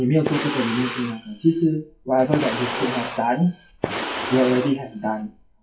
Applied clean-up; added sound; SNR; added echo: classical method WPE with log-MMSE.